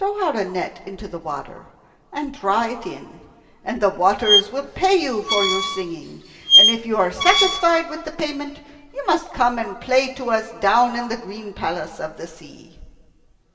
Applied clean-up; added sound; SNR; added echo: none; Squeak; -3 dB; reverberation time 1.5 s.